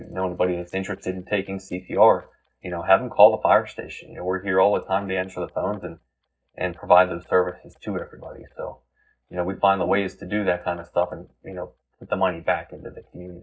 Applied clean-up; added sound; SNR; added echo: neural mask model DeepFilterNet 3.